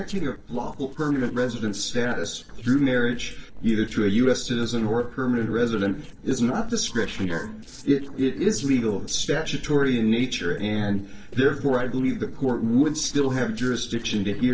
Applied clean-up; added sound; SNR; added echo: neural separator model SepFormer DNS4.